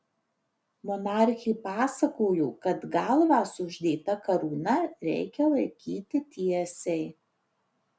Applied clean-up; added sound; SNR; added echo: none; none; none; none.